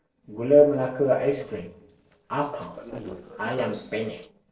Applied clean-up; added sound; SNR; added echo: neural separator model SepFormer DNS4.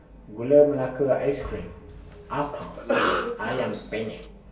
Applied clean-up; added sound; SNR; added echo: none; Cough; 4 dB; reverberation time 0.7 s.